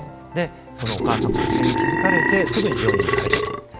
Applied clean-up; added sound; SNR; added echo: none; Writing + Burping, eructation; -5 dB; none.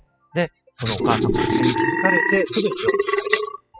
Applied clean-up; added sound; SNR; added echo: classical method spectral subtraction.